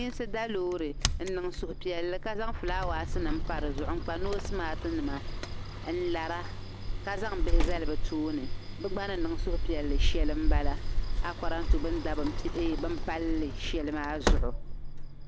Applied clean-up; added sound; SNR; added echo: none; Sliding door; -5 dB; none.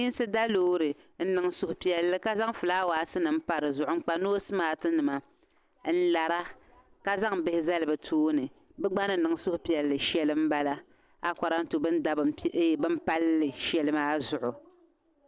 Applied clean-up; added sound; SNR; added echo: none; none; none; none.